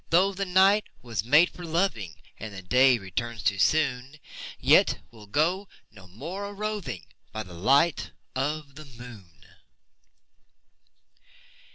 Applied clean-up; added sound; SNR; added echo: none; none; none; none.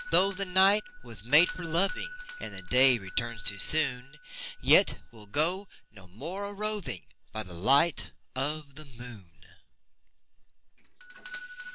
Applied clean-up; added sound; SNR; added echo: none; Doorbell; 3 dB; none.